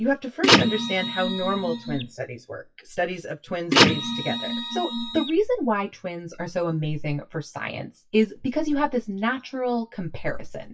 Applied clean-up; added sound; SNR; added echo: classical method WPE with log-MMSE.